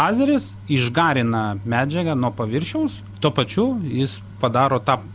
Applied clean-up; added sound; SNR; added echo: none; none; none; none.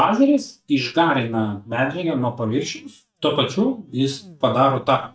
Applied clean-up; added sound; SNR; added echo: neural mask model DeepFilterNet 3.